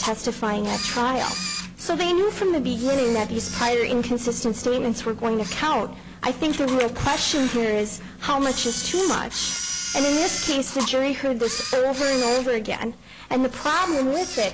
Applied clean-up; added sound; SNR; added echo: none; Camera; 10 dB; none.